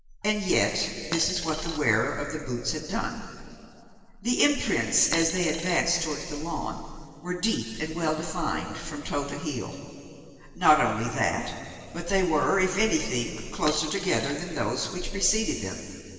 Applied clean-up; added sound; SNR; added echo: none; Coin (dropping); 9 dB; reverberation time 2.6 s.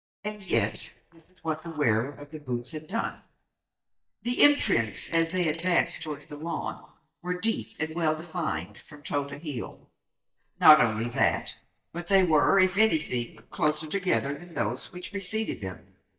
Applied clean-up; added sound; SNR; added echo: neural mask model DeepFilterNet 3.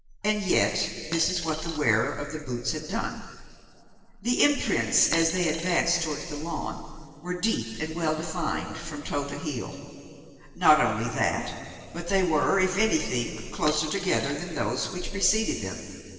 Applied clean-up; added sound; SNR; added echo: neural separator model SepFormer DNS4.